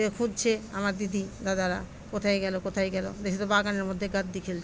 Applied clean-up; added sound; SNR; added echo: none; none; none; none.